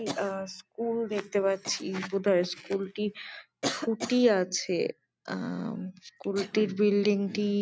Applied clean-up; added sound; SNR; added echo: none; Cough; 14 dB; none.